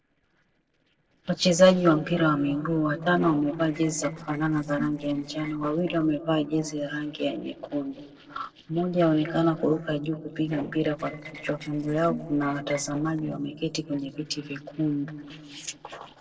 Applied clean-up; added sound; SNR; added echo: neural separator model SepFormer DNS4.